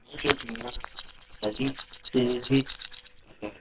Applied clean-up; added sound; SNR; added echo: neural separator model SepFormer WHAMR!.